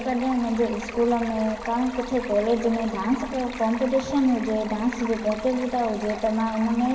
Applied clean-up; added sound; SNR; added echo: none; Stream; 14 dB; reverberation time 0.4 s.